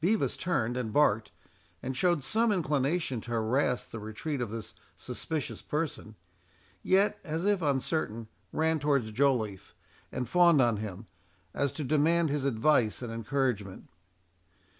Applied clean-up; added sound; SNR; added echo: none; none; none; none.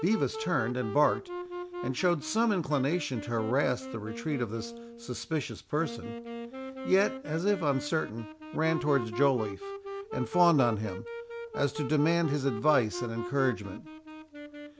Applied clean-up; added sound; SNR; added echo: none; Wind instrument, woodwind instrument; 10 dB; none.